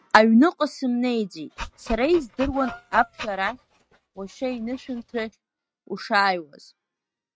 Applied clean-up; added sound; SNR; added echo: neural mask model RNNoise.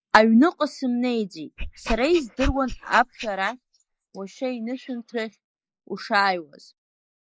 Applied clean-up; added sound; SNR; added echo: neural mask model Resemble Enhance denoiser.